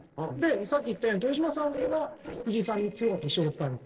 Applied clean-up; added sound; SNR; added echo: neural separator model SepFormer DNS4.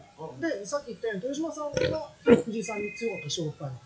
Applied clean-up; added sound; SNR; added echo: classical method WPE with log-MMSE.